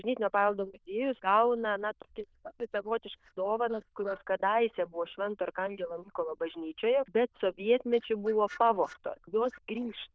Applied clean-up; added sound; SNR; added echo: neural diffusion model UNIVERSE++.